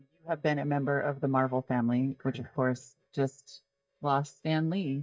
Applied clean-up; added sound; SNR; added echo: neural mask model DeepFilterNet 3.